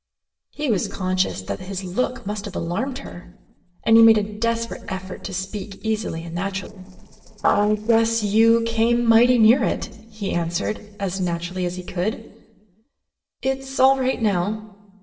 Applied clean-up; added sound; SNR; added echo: neural separator model SepFormer DNS4.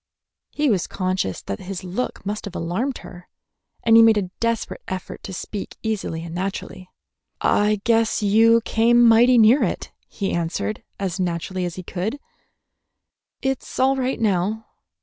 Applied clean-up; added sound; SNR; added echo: none; none; none; none.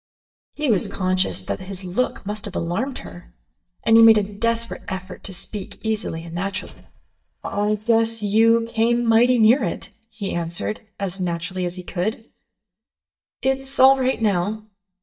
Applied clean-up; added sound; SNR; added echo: neural mask model DeepFilterNet 3.